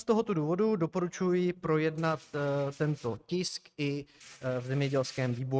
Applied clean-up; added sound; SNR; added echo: neural mask model RNNoise.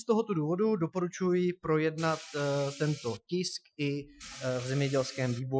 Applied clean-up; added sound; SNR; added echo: classical method Wiener filter.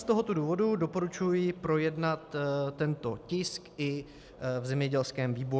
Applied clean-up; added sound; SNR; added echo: none; none; none; none.